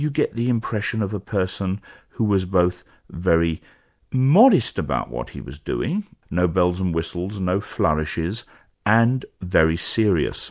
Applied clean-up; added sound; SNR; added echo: none; none; none; none.